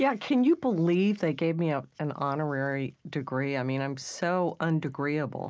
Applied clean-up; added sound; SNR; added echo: none; none; none; none.